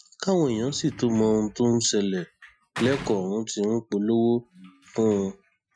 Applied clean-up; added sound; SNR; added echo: classical method Wiener filter.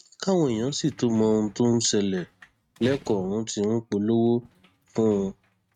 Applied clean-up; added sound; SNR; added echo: neural mask model RNNoise.